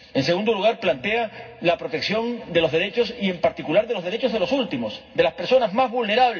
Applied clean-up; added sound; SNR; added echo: none; none; none; reverberation time 0.4 s.